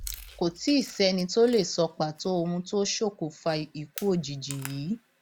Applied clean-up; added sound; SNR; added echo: none; Chewing, mastication + Bass drum; 19 dB; none.